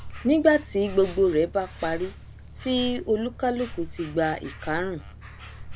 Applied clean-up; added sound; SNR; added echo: none; Insect; 13 dB; none.